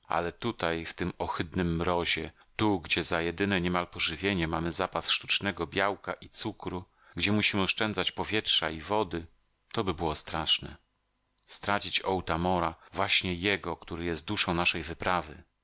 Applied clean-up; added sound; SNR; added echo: none; none; none; none.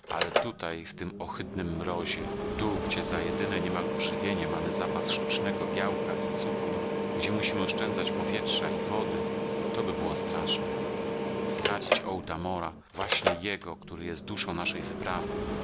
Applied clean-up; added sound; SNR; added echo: none; Mechanical fan; -3 dB; none.